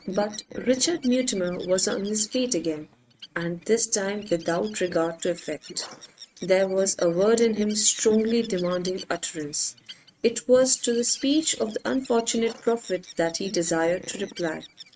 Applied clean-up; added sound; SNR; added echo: neural mask model RNNoise.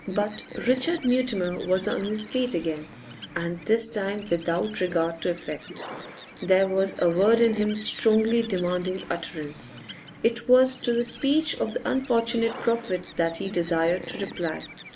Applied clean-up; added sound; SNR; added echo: none; Bird; 15 dB; none.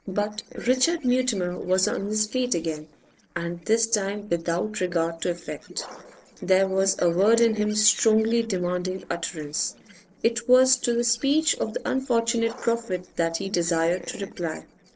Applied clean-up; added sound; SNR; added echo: neural separator model SepFormer DNS4.